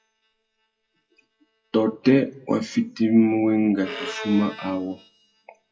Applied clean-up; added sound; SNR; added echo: classical method WPE with log-MMSE.